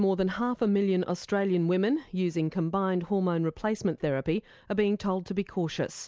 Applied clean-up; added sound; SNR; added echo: none; none; none; none.